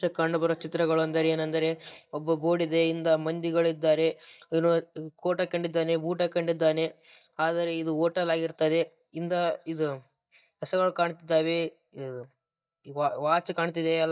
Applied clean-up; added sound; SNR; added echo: neural mask model DeepFilterNet 3.